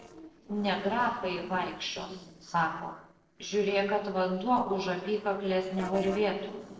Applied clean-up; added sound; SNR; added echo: neural separator model SepFormer DNS4.